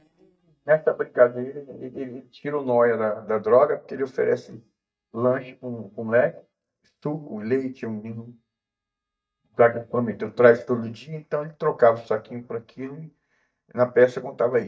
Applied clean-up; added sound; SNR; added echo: neural mask model DeepFilterNet 3.